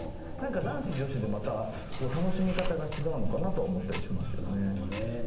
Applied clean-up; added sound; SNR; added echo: none; Tick-tock; 2 dB; reverberation time 0.8 s.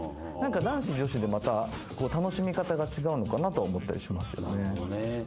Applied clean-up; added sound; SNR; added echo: none; none; none; none.